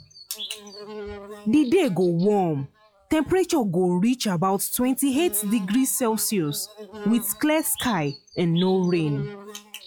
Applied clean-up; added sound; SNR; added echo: classical method log-MMSE.